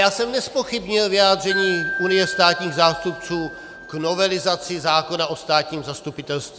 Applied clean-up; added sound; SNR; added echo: none; Wind chime; 11 dB; none.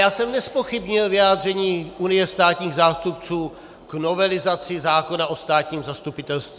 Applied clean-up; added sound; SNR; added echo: none; none; none; none.